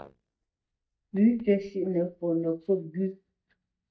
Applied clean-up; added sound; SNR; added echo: neural mask model DeepFilterNet 3.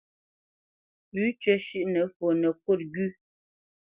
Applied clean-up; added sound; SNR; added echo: none; none; none; none.